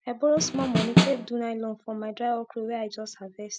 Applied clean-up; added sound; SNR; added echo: none; Snare drum; -5 dB; none.